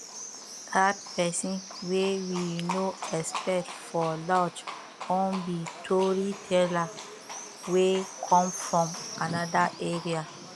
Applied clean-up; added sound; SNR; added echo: none; Livestock, farm animals, working animals; 11 dB; none.